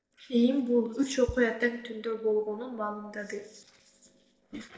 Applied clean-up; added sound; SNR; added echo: neural separator model SepFormer DNS4.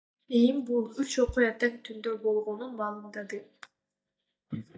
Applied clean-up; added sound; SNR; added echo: neural mask model DeepFilterNet 3.